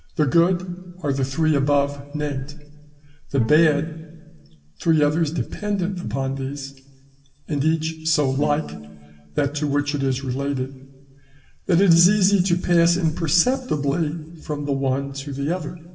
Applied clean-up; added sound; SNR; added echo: none; Bowed string instrument; 17 dB; reverberation time 1.1 s.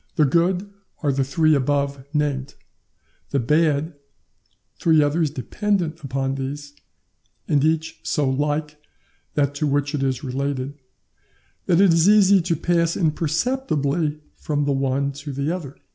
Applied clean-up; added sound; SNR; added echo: none; none; none; none.